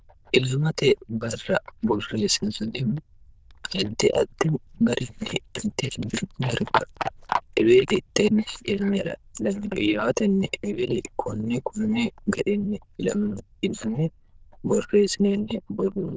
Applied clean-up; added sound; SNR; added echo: neural diffusion model UNIVERSE++.